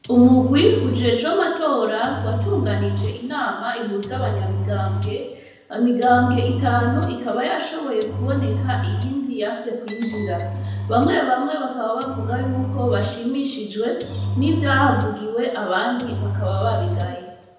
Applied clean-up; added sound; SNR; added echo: none; Engine; 4 dB; reverberation time 0.9 s.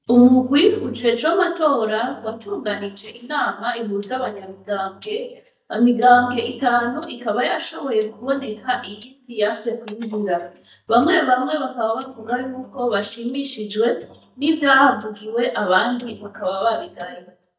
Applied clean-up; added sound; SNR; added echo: neural mask model DeepFilterNet 3.